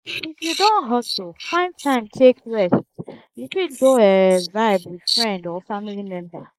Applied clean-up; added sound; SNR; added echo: neural mask model Resemble Enhance denoiser.